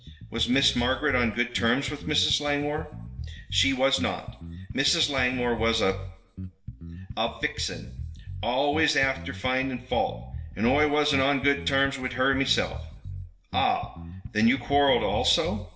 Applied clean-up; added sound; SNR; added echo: none; Bass guitar; 11 dB; reverberation time 0.6 s.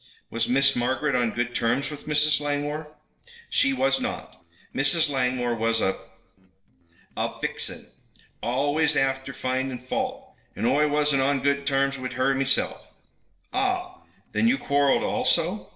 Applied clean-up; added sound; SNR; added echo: neural separator model SepFormer DNS4.